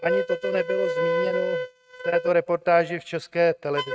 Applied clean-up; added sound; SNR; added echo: neural mask model RNNoise.